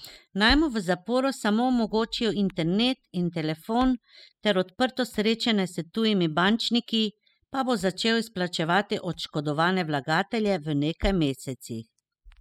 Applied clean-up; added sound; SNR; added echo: classical method spectral subtraction.